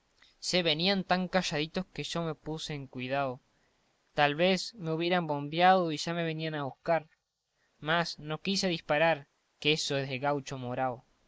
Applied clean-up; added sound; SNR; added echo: neural mask model Resemble Enhance denoiser.